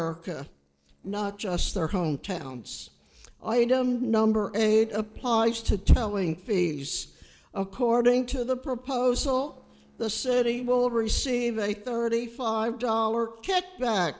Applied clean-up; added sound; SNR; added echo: neural separator model SepFormer DNS4.